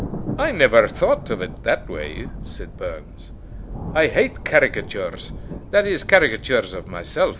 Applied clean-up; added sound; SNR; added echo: none; Thunder; 11 dB; none.